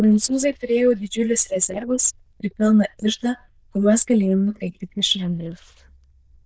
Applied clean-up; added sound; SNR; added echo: neural diffusion model UNIVERSE++.